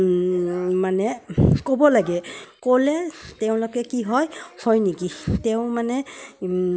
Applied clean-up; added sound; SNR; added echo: none; none; none; none.